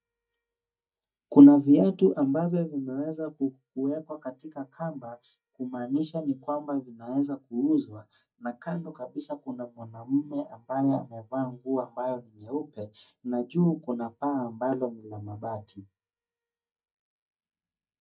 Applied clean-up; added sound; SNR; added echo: neural mask model DeepFilterNet 3.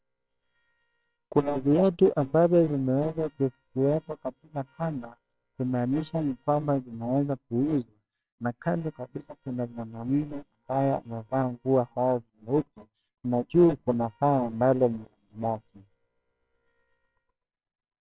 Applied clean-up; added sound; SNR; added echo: neural separator model SepFormer WHAMR!.